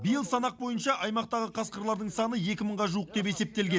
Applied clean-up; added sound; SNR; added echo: none; none; none; none.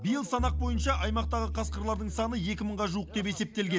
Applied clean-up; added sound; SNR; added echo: none; Bowed string instrument; 3 dB; none.